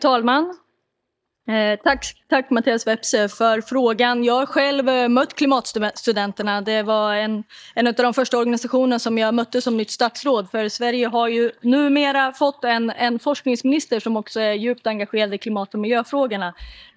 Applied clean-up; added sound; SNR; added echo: neural mask model DeepFilterNet 3.